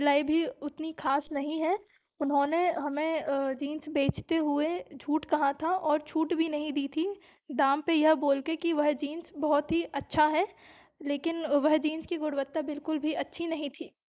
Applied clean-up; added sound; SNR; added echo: neural mask model Resemble Enhance denoiser.